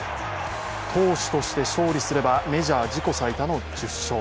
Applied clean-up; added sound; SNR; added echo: none; none; none; none.